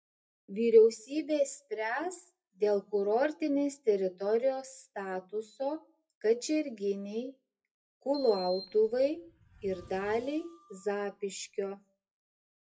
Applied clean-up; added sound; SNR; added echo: classical method WPE with log-MMSE.